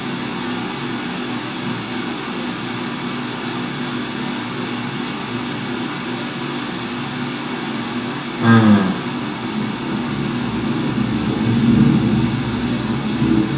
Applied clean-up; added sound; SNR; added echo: none; none; none; reverberation time 0.7 s.